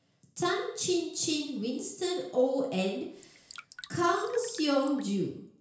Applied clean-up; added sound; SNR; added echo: none; Drip; 19 dB; reverberation time 0.5 s.